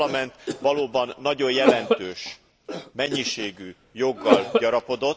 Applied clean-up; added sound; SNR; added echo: none; Cough; 2 dB; none.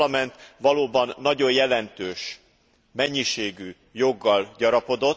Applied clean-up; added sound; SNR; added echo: none; none; none; none.